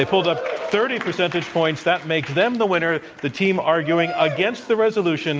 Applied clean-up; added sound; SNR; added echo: none; none; none; none.